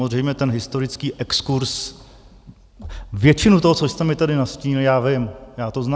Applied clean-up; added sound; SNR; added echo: none; none; none; none.